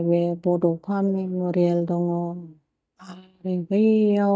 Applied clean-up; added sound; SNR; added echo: neural mask model DeepFilterNet 3.